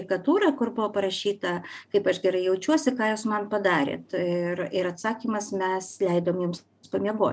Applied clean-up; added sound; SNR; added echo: none; none; none; none.